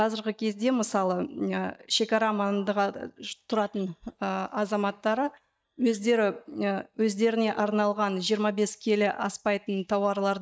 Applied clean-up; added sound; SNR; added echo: neural mask model DeepFilterNet 3.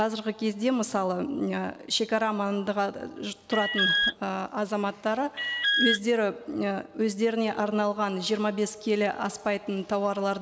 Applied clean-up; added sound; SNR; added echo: none; Alarm; 0 dB; none.